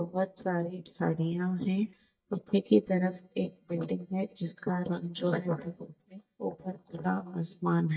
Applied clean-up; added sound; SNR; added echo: neural mask model DeepFilterNet 3.